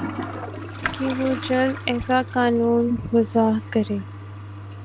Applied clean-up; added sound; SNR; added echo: none; Toilet flush; 10 dB; none.